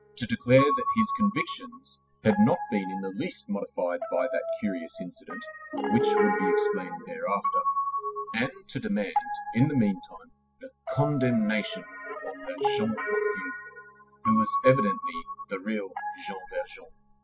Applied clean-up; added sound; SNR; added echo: classical method spectral subtraction.